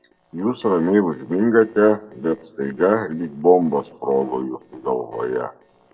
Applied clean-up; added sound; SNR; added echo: neural separator model SepFormer DNS4.